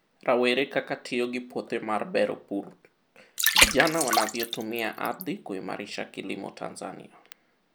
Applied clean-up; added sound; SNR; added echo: none; Water; -2 dB; none.